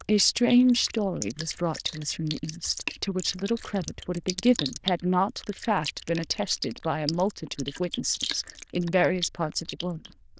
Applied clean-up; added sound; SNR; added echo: neural diffusion model UNIVERSE++.